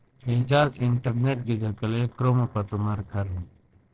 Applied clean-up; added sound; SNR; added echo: neural separator model SepFormer DNS4.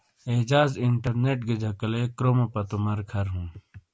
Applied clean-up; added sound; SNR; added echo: none; none; none; none.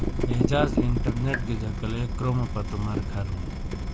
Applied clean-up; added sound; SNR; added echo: none; Drip / Water tap, faucet; -1 dB; none.